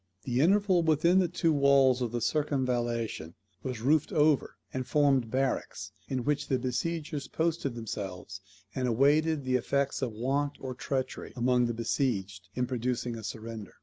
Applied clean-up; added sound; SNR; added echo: none; none; none; none.